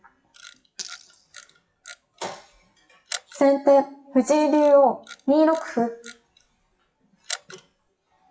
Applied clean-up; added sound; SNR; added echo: classical method WPE with log-MMSE.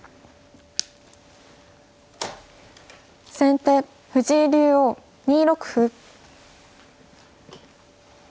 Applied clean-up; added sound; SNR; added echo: none; none; none; none.